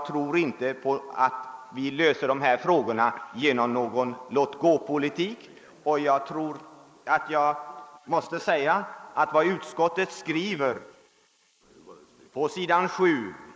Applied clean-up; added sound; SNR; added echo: neural mask model Resemble Enhance denoiser.